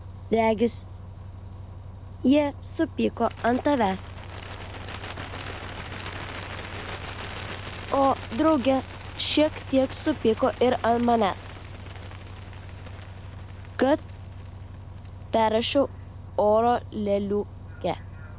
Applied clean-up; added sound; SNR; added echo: none; Bird + Bus; 11 dB; none.